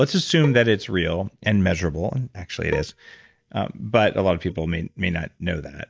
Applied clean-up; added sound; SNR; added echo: neural mask model DeepFilterNet 3.